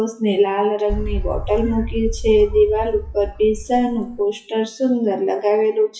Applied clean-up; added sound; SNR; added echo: classical method WPE with log-MMSE.